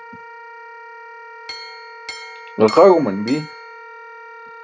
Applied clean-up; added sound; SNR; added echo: none; Wind instrument, woodwind instrument + Chink, clink; 15 dB; none.